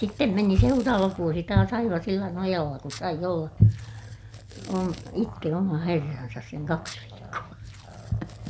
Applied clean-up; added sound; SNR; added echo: none; Growling + Packing tape, duct tape; 20 dB; none.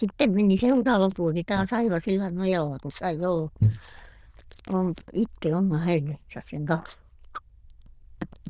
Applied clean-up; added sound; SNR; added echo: neural diffusion model UNIVERSE++.